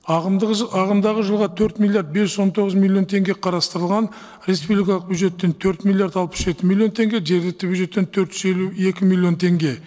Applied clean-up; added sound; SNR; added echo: neural separator model SepFormer DNS4.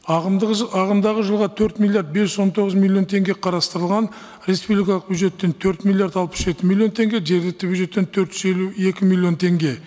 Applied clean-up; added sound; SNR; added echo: none; none; none; none.